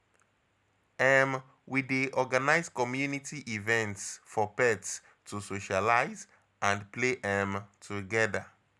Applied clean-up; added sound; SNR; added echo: none; none; none; none.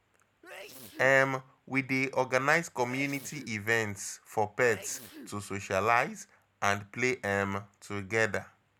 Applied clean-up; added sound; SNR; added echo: none; Sneeze; 19 dB; none.